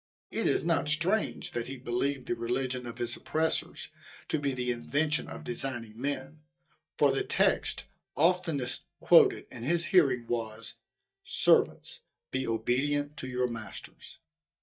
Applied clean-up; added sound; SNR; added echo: neural mask model DeepFilterNet 3.